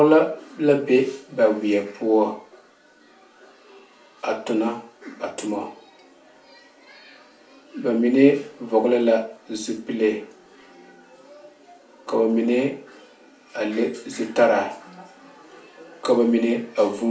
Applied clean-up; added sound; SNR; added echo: none; none; none; reverberation time 0.3 s.